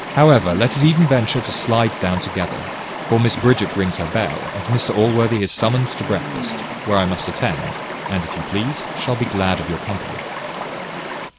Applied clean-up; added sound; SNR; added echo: none; Stream; 8 dB; none.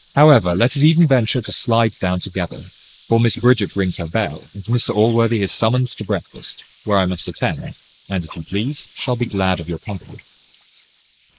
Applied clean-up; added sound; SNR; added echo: neural mask model Resemble Enhance denoiser.